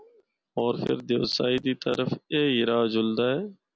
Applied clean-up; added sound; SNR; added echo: none; none; none; none.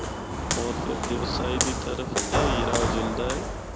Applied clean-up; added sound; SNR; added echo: none; Walk, footsteps; -4 dB; none.